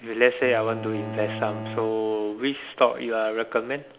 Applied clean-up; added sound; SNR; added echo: none; Bowed string instrument; 12 dB; none.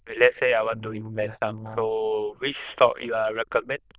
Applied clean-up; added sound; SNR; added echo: neural diffusion model UNIVERSE++.